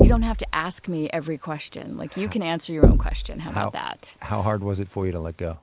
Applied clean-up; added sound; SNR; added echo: none; Knock; -4 dB; none.